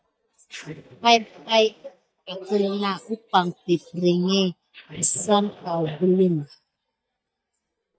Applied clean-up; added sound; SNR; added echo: neural mask model DeepFilterNet 3.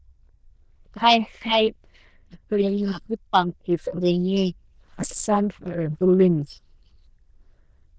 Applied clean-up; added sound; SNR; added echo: neural diffusion model UNIVERSE++.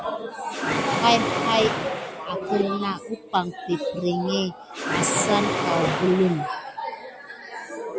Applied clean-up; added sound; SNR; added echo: none; Mechanisms; 2 dB; none.